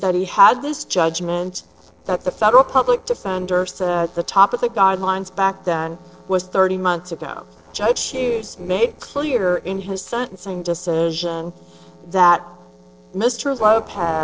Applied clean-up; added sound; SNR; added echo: neural separator model SepFormer DNS4.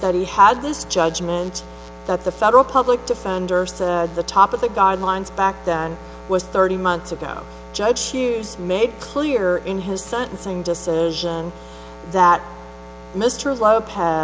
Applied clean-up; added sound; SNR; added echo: none; none; none; none.